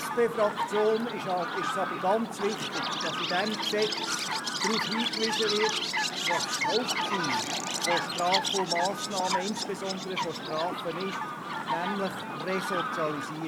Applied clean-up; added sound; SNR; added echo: none; Chirp, tweet; 0 dB; none.